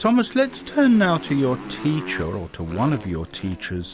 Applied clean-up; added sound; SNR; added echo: none; Motorcycle; 16 dB; none.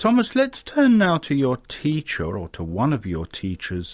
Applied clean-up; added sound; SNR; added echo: none; none; none; none.